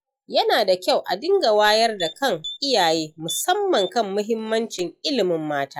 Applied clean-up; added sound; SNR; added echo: classical method log-MMSE.